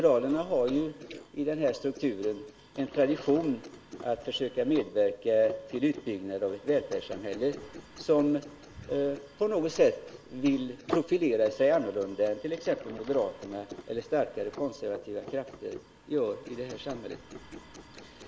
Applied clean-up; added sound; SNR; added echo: neural mask model Resemble Enhance denoiser.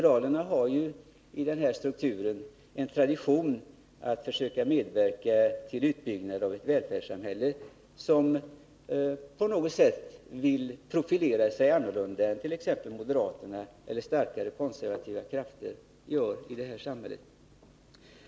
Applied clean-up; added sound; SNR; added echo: none; none; none; none.